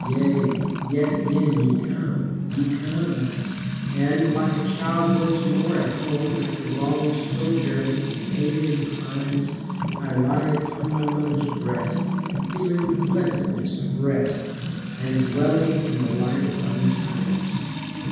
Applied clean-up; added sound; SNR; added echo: none; Trickle, dribble / Water tap, faucet / Music; 2 dB; reverberation time 1.2 s.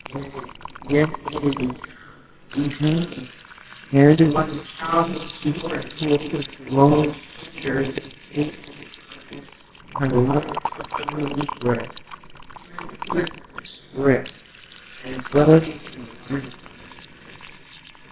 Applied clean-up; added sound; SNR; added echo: neural separator model SepFormer WHAMR!.